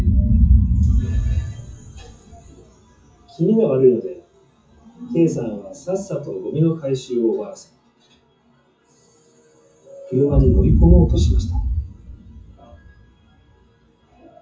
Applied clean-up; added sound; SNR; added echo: classical method WPE with log-MMSE.